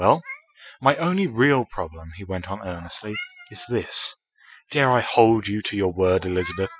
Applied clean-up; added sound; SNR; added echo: classical method spectral subtraction.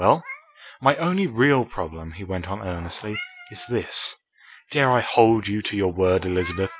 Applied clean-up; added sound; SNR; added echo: none; Meow; 20 dB; none.